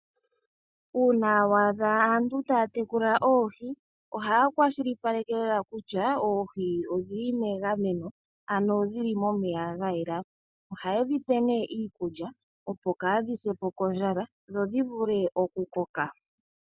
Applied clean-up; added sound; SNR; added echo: none; none; none; none.